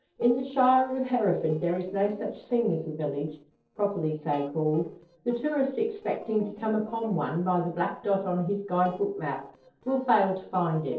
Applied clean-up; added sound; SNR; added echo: neural separator model SepFormer DNS4.